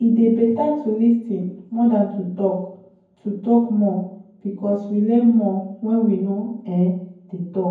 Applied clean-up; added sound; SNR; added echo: none; none; none; reverberation time 0.9 s.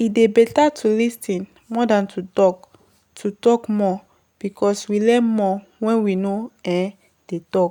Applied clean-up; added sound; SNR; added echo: none; none; none; none.